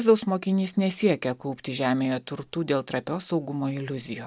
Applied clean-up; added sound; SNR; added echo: none; none; none; none.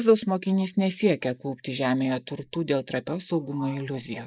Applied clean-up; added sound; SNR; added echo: neural mask model Resemble Enhance denoiser.